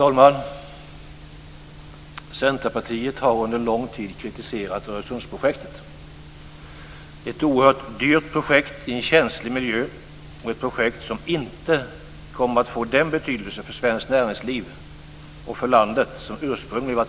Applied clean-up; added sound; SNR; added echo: none; none; none; none.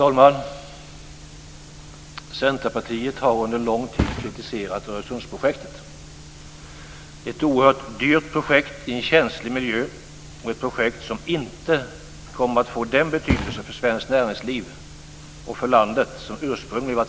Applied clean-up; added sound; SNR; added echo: none; Thump, thud; 14 dB; none.